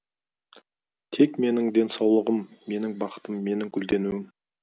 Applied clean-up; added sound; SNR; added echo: none; none; none; none.